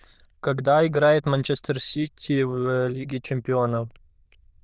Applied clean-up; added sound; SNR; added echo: neural diffusion model UNIVERSE++.